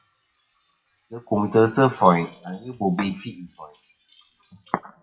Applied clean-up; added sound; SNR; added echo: classical method WPE with log-MMSE.